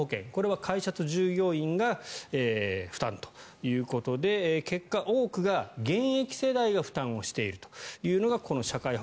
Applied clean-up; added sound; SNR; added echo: none; none; none; none.